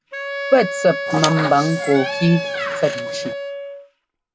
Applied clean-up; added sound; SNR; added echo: none; Wind instrument, woodwind instrument + Squeak; 5 dB; none.